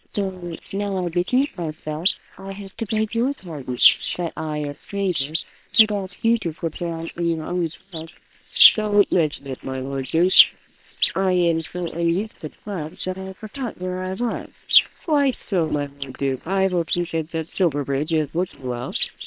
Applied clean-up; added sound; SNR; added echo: neural separator model SepFormer WHAM!.